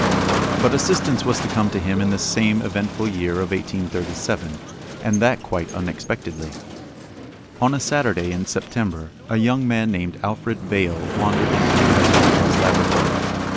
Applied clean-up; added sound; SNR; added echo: none; Motor vehicle (road); 1 dB; none.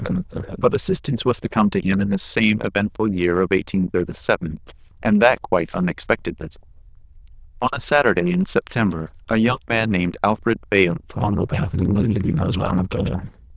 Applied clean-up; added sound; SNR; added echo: neural diffusion model UNIVERSE++.